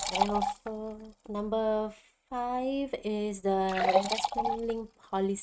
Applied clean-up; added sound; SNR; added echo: neural mask model RNNoise.